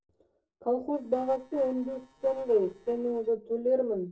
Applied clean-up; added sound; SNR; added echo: neural separator model SepFormer DNS4.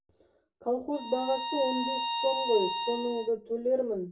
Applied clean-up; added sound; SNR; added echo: none; Bowed string instrument; 3 dB; reverberation time 0.2 s.